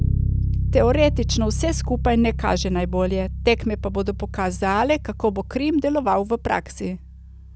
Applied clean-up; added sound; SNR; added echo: none; Bass guitar; 4 dB; none.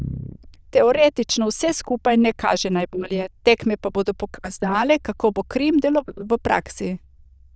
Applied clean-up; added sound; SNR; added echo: neural diffusion model UNIVERSE++.